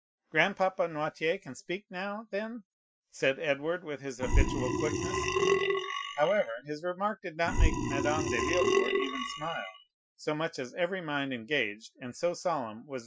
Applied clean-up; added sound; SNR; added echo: classical method Wiener filter.